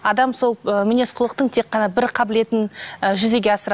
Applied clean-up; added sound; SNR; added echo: none; none; none; none.